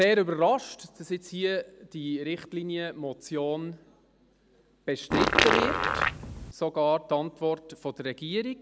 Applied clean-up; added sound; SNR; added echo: none; Fart; -4 dB; none.